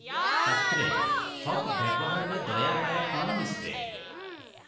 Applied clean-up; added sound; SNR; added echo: none; Crowd / Cheering; -4 dB; reverberation time 1.1 s.